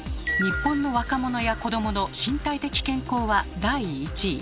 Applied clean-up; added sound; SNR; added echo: none; none; none; none.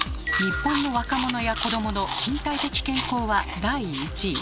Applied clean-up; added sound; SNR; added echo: none; Chewing, mastication; 7 dB; none.